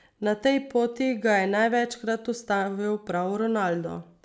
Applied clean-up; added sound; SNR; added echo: none; none; none; none.